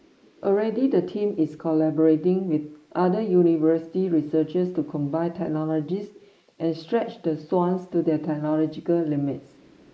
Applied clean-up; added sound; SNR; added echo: neural mask model Resemble Enhance denoiser.